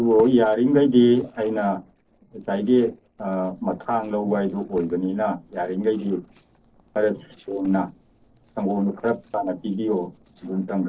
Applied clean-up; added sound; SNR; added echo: neural separator model SepFormer DNS4.